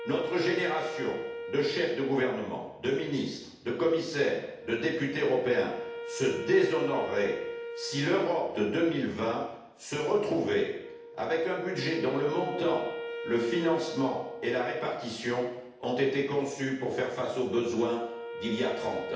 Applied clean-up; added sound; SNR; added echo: none; Wind instrument, woodwind instrument; 11 dB; reverberation time 0.8 s.